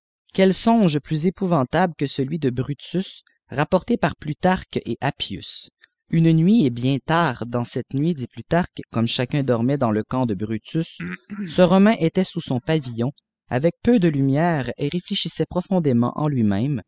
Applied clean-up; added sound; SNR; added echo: classical method spectral subtraction.